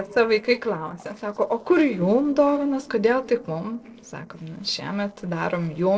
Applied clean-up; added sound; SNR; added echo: neural separator model SepFormer DNS4.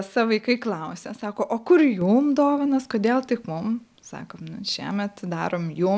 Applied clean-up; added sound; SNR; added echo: none; none; none; none.